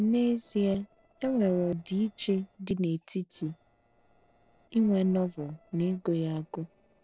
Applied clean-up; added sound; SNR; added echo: neural separator model SepFormer DNS4.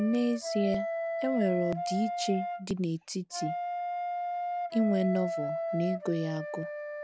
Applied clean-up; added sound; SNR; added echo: none; Wind instrument, woodwind instrument; 3 dB; none.